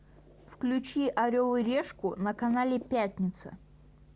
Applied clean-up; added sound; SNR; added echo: none; none; none; none.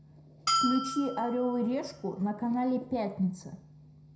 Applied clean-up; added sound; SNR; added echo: none; Bell; 3 dB; reverberation time 0.5 s.